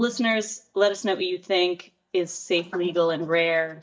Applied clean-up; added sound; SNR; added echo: neural mask model DeepFilterNet 3.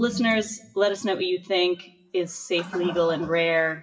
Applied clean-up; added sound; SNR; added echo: classical method WPE with log-MMSE.